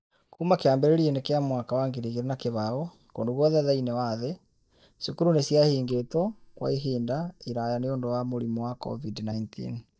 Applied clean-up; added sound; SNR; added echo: neural mask model DeepFilterNet 3.